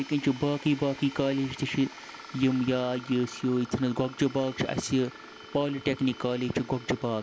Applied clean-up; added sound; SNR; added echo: none; Mechanisms + Domestic sounds, home sounds; 17 dB; none.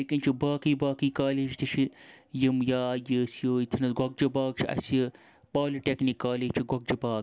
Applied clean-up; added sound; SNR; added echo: none; none; none; none.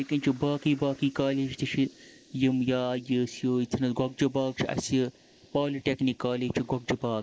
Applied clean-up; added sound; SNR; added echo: neural mask model Resemble Enhance denoiser.